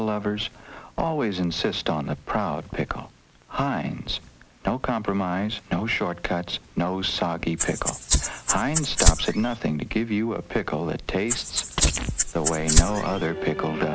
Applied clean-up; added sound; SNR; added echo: none; Rattle (instrument); -4 dB; none.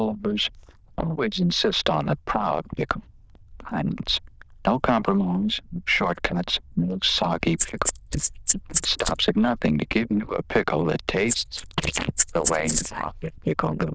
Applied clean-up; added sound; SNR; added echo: neural diffusion model UNIVERSE++.